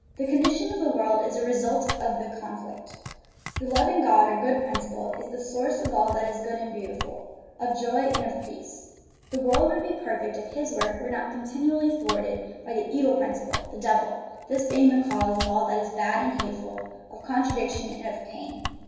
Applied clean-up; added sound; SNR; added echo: none; Domestic sounds, home sounds; 12 dB; reverberation time 1.2 s.